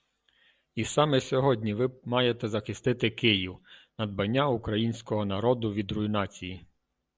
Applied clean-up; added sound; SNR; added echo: none; none; none; none.